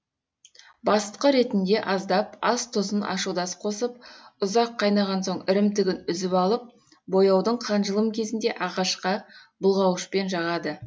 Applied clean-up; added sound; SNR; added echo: none; none; none; none.